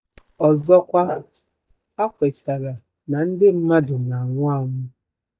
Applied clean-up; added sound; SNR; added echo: neural mask model DeepFilterNet 3.